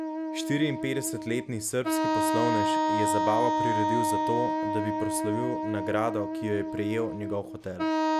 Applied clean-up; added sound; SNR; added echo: none; Wind instrument, woodwind instrument; -3 dB; none.